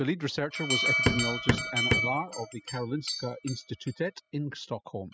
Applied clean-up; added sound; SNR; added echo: classical method spectral subtraction.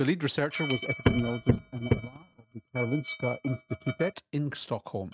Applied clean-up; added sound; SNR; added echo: neural mask model RNNoise.